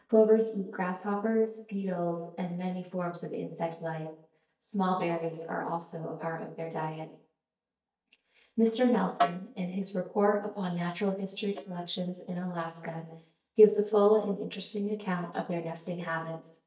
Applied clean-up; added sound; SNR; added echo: neural mask model DeepFilterNet 3.